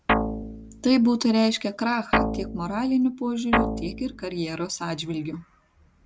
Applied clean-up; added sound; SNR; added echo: none; Guitar; 1 dB; none.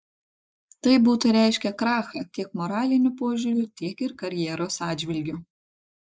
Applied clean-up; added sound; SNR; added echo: neural mask model Resemble Enhance denoiser.